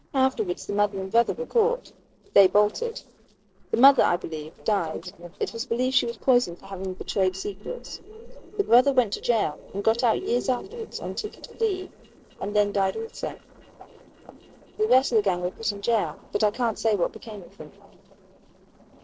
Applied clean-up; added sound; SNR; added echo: neural separator model SepFormer DNS4.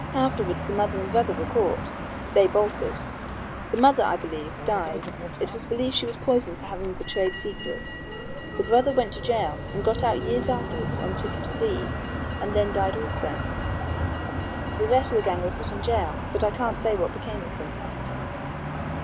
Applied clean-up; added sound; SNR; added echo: none; Motor vehicle (road); 4 dB; none.